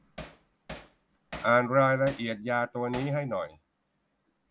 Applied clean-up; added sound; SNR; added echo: none; Hammer; 16 dB; none.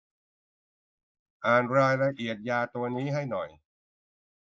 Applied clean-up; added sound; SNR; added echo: neural mask model Resemble Enhance denoiser.